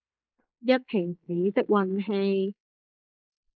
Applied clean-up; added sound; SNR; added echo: neural mask model Resemble Enhance denoiser.